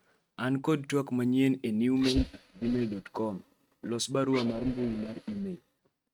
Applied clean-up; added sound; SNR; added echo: neural mask model RNNoise.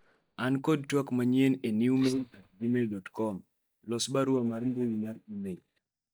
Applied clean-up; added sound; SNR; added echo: neural mask model DeepFilterNet 3.